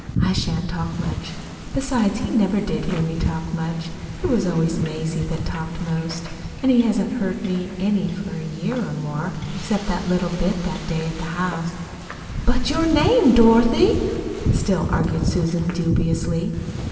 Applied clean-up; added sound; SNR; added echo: none; Wind / Ocean; 7 dB; reverberation time 2.7 s.